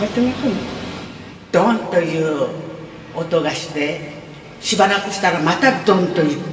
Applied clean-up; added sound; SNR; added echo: none; none; none; reverberation time 2.7 s.